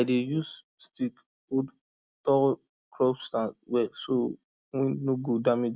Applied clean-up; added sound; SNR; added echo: none; none; none; none.